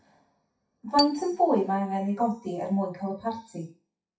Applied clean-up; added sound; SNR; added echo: classical method WPE with log-MMSE.